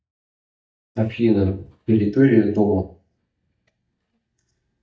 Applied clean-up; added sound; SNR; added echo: neural mask model DeepFilterNet 3.